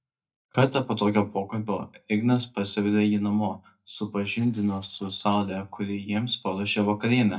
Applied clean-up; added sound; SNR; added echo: neural mask model DeepFilterNet 3.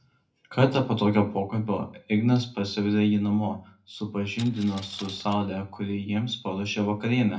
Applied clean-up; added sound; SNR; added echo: none; Coin (dropping); 19 dB; reverberation time 0.3 s.